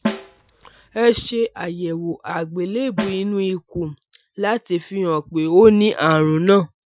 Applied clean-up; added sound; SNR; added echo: classical method Wiener filter.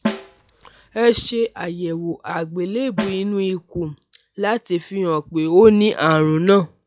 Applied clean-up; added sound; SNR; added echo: classical method log-MMSE.